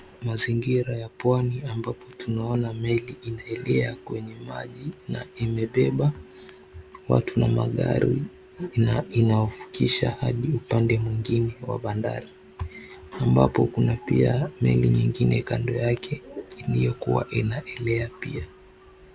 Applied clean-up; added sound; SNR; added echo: none; none; none; none.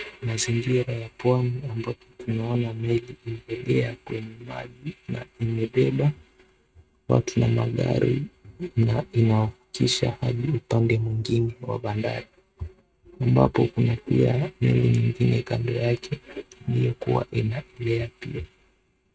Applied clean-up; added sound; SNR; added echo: neural mask model RNNoise.